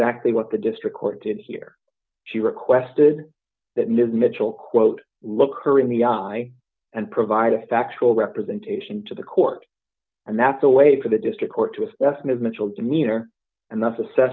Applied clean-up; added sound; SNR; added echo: none; none; none; none.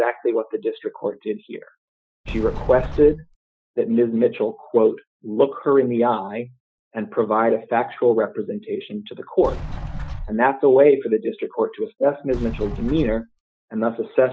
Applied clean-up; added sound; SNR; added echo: classical method Wiener filter.